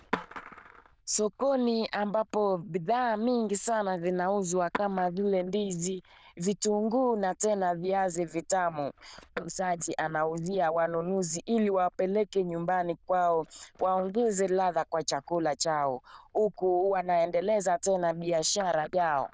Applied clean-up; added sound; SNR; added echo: neural diffusion model UNIVERSE++.